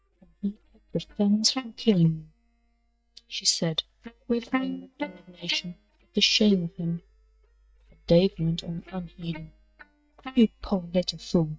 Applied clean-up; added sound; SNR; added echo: neural mask model DeepFilterNet 3.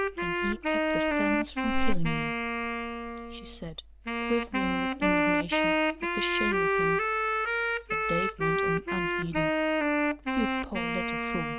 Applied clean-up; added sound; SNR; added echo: none; Wind instrument, woodwind instrument; -5 dB; none.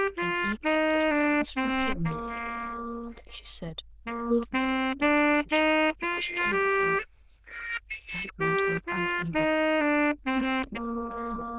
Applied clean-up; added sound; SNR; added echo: neural diffusion model UNIVERSE++.